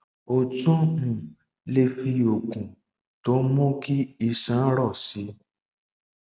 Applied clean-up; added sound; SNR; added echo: none; none; none; none.